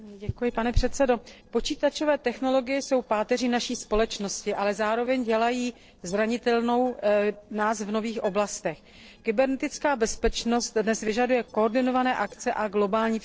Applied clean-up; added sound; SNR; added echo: neural separator model SepFormer DNS4.